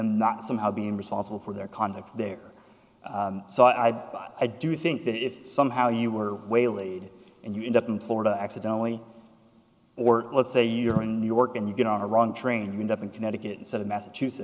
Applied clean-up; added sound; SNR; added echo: none; none; none; none.